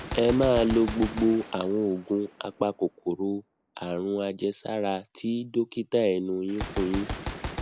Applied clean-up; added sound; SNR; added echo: none; Gunshot, gunfire; 11 dB; none.